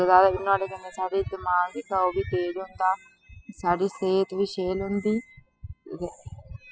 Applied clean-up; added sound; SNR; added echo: classical method spectral subtraction.